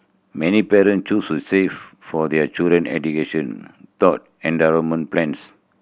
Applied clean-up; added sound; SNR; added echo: none; none; none; none.